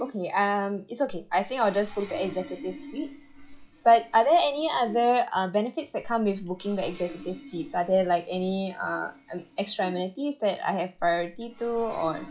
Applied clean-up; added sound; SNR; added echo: classical method log-MMSE.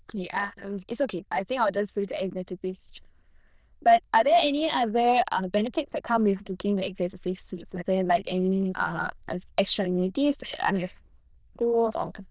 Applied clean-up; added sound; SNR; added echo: neural diffusion model UNIVERSE++.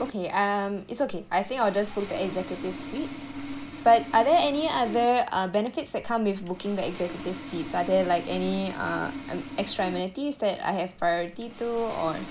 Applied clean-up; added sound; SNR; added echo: none; Sawing; 12 dB; none.